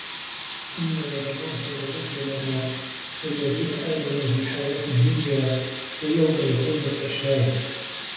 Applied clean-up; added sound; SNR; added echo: none; Sink (filling or washing) / Water tap, faucet; 3 dB; reverberation time 1.1 s.